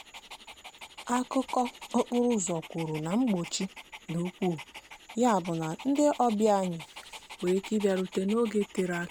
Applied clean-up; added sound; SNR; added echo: none; Dog; 17 dB; none.